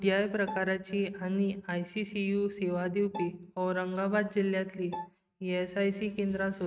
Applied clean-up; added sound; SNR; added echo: neural mask model RNNoise.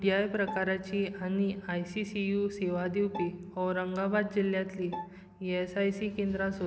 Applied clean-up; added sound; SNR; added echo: none; Bowed string instrument; 15 dB; none.